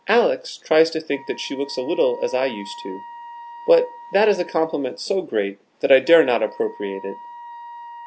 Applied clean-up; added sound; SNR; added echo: none; Wind instrument, woodwind instrument; 19 dB; none.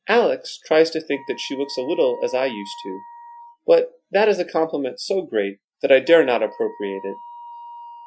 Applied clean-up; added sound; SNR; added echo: classical method Wiener filter.